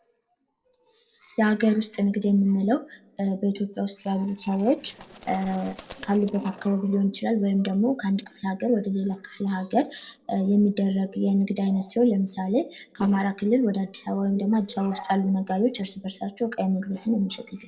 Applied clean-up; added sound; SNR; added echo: neural separator model SepFormer DNS4.